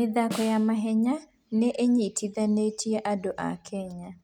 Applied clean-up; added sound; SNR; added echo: none; Snare drum; 16 dB; none.